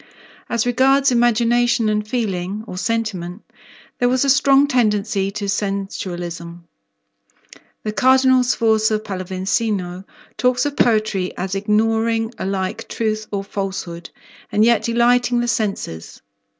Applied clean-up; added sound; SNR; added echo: none; none; none; none.